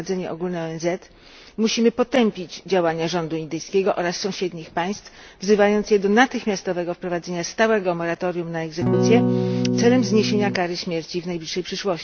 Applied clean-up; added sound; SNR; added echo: none; Electric guitar / Strum; -1 dB; none.